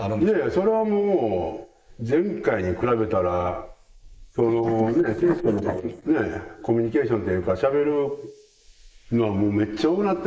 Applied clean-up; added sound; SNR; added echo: neural mask model Resemble Enhance denoiser.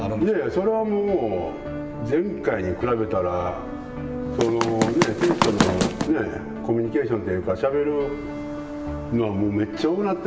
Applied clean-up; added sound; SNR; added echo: none; Run; 0 dB; none.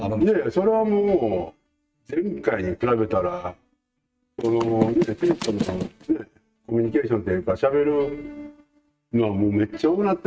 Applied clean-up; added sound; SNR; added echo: neural mask model RNNoise.